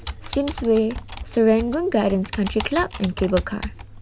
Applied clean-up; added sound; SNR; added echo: none; Computer keyboard; 11 dB; none.